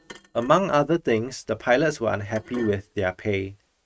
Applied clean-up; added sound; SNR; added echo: neural mask model RNNoise.